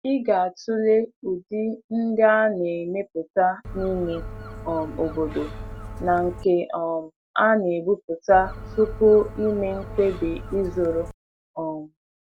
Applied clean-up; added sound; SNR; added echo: none; Gull, seagull; 12 dB; none.